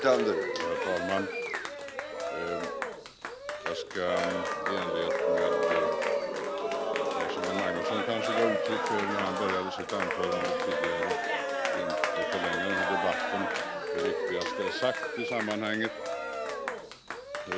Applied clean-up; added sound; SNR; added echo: none; Cheering; -4 dB; none.